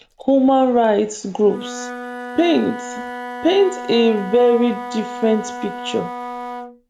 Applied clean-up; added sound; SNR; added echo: none; Wind instrument, woodwind instrument; 12 dB; none.